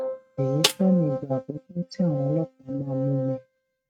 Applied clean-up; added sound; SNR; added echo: neural mask model RNNoise.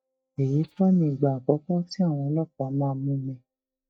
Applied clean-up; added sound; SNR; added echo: neural mask model DeepFilterNet 3.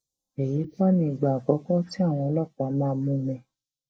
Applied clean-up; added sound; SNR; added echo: neural mask model Resemble Enhance denoiser.